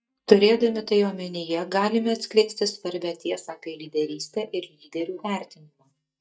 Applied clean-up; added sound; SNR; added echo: neural mask model DeepFilterNet 3.